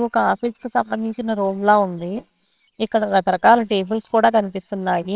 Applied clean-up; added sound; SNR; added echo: neural separator model SepFormer WHAMR!.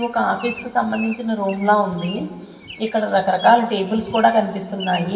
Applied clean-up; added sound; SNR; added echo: none; Bird vocalization, bird call, bird song; 18 dB; reverberation time 1.4 s.